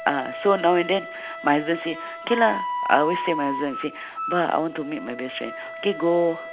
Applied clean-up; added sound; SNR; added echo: none; Wind instrument, woodwind instrument; 8 dB; none.